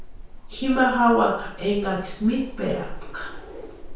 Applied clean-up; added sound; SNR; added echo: none; Wind; 11 dB; reverberation time 0.5 s.